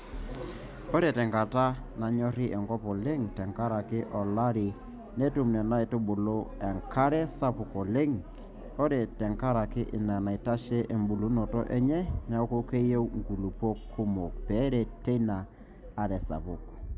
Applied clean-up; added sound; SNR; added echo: none; none; none; none.